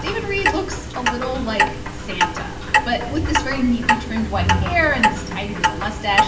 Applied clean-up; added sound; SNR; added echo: none; Clock; -2 dB; reverberation time 0.9 s.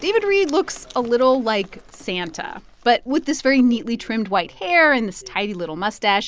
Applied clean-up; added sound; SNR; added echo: none; none; none; none.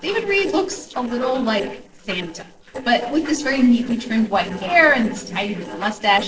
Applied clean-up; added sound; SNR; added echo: neural separator model SepFormer DNS4.